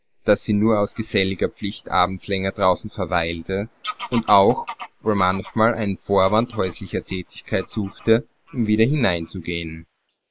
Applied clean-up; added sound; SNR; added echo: neural mask model Resemble Enhance denoiser.